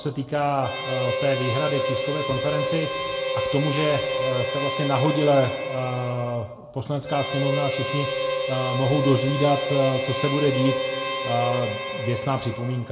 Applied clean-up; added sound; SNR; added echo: none; Harmonica; 3 dB; reverberation time 1.4 s.